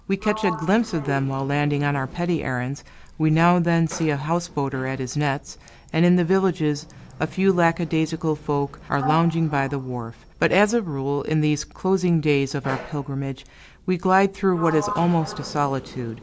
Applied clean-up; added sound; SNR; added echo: none; Sliding door; 15 dB; none.